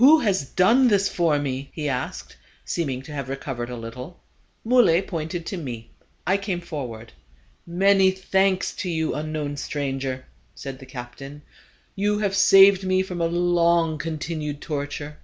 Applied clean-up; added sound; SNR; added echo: none; none; none; none.